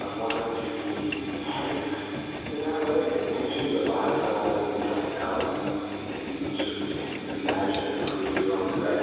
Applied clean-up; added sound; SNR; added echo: none; Engine; 3 dB; reverberation time 2.2 s.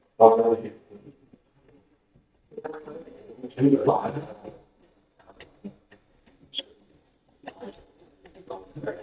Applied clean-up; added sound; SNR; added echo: neural mask model DeepFilterNet 3.